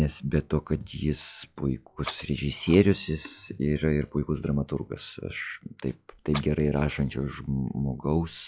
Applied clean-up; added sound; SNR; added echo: classical method log-MMSE.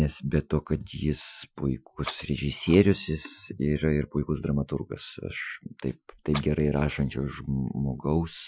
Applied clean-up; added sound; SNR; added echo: classical method Wiener filter.